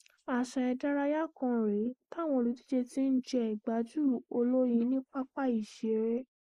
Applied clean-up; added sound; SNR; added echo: neural mask model Resemble Enhance denoiser.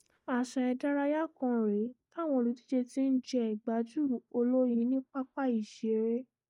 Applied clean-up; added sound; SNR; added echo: neural mask model DeepFilterNet 3.